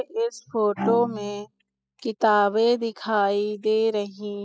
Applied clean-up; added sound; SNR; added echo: classical method spectral subtraction.